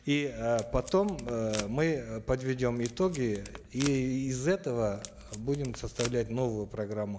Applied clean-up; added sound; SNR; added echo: none; Packing tape, duct tape; 14 dB; none.